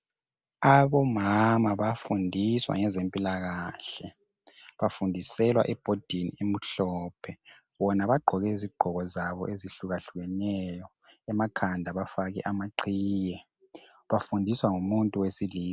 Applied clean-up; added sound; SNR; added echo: none; none; none; none.